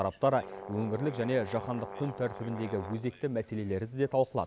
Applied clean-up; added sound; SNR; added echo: none; Brass instrument; 12 dB; none.